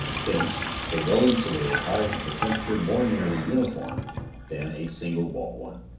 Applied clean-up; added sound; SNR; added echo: none; Sink (filling or washing); 5 dB; reverberation time 0.6 s.